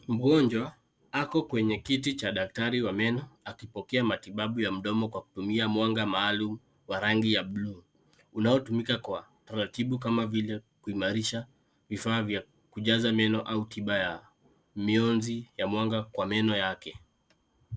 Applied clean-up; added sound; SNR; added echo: none; none; none; none.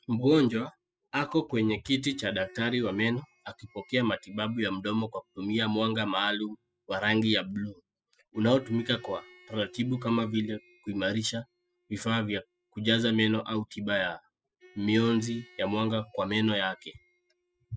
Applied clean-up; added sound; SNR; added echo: classical method spectral subtraction.